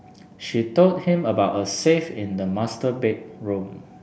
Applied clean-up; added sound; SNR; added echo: none; none; none; none.